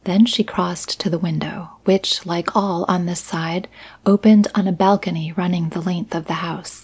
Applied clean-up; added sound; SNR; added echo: none; none; none; none.